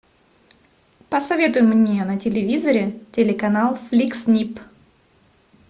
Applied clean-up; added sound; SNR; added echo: none; none; none; none.